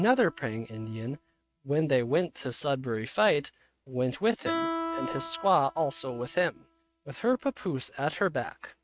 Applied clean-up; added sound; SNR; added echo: neural mask model RNNoise.